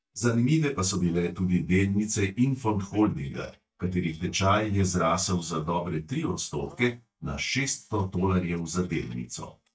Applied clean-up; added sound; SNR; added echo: neural mask model DeepFilterNet 3.